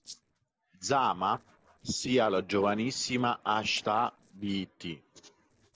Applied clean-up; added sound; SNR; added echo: neural separator model SepFormer DNS4.